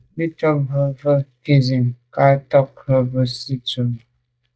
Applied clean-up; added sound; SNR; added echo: neural mask model DeepFilterNet 3.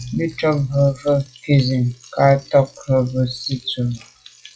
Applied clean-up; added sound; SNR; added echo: classical method log-MMSE.